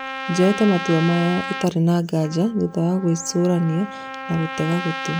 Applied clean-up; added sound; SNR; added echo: none; Trumpet; 10 dB; none.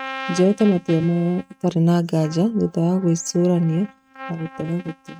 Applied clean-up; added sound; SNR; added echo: neural mask model RNNoise.